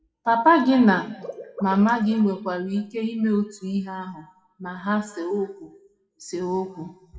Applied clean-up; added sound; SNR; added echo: classical method WPE with log-MMSE.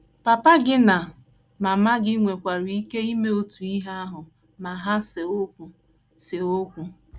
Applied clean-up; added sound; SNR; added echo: none; none; none; none.